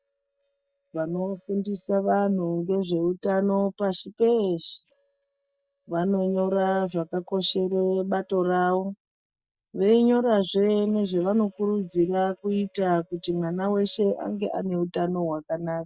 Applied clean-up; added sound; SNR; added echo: neural mask model DeepFilterNet 3.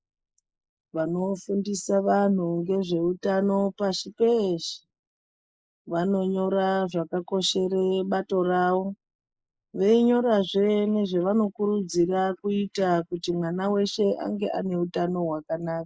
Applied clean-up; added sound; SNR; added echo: neural mask model Resemble Enhance denoiser.